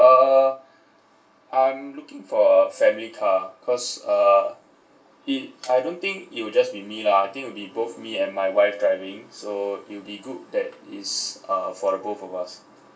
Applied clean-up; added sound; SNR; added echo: none; none; none; reverberation time 0.3 s.